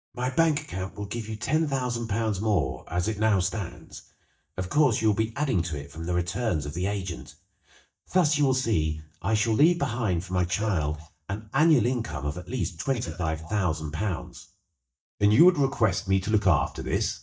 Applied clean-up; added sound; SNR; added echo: neural mask model DeepFilterNet 3.